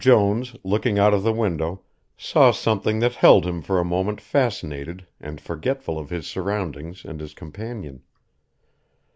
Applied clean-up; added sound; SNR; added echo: none; none; none; none.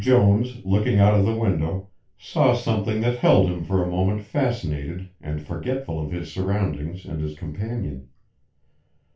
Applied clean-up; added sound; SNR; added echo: none; none; none; reverberation time 0.2 s.